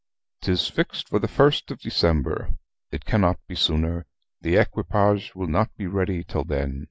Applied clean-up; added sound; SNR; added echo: none; none; none; none.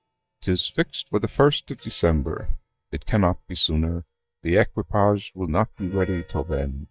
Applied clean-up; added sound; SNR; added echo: neural mask model DeepFilterNet 3.